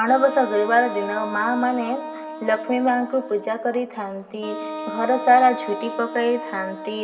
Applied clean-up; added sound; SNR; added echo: none; Wind instrument, woodwind instrument; 10 dB; reverberation time 2.9 s.